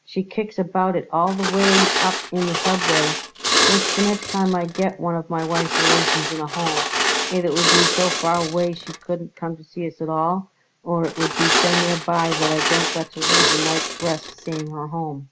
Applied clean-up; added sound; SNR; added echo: none; Glass; -2 dB; none.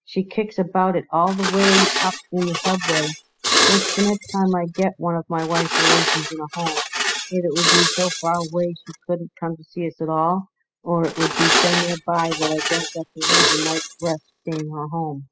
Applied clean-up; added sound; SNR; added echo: classical method spectral subtraction.